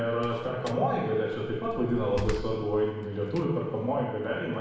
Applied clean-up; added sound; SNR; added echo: none; Slam; 13 dB; reverberation time 1.1 s.